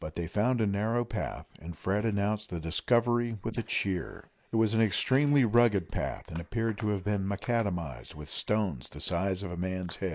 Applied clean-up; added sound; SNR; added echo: neural mask model Resemble Enhance denoiser.